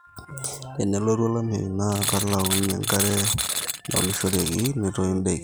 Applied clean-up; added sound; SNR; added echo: none; Tools; 3 dB; none.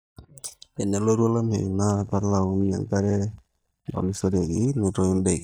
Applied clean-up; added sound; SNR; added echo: neural mask model DeepFilterNet 3.